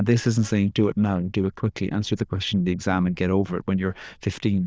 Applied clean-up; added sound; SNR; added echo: neural diffusion model UNIVERSE++.